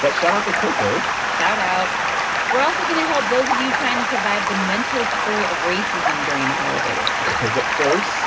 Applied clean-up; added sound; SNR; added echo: none; Stream; -3 dB; reverberation time 0.2 s.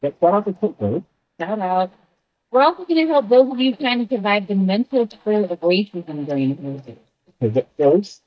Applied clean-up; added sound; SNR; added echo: neural mask model DeepFilterNet 3.